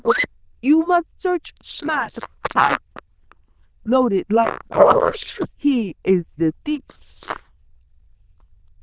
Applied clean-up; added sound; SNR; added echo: neural diffusion model UNIVERSE++.